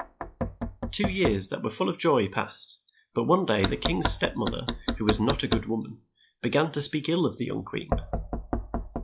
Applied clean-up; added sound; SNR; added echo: classical method log-MMSE.